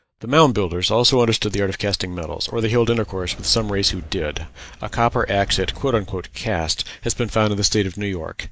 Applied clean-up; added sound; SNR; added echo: neural mask model DeepFilterNet 3.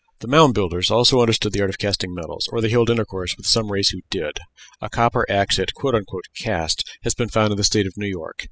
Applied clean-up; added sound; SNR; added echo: classical method spectral subtraction.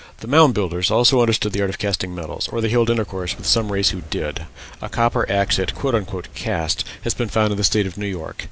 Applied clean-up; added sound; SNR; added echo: none; Fire; 18 dB; none.